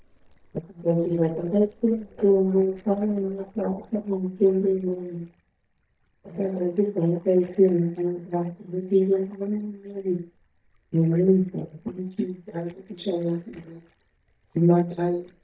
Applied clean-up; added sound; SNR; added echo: neural mask model DeepFilterNet 3.